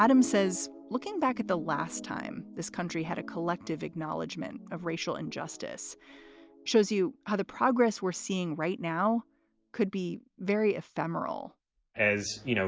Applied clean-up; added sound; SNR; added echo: none; none; none; none.